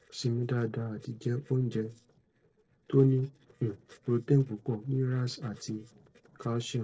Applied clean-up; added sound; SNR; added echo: neural separator model SepFormer DNS4.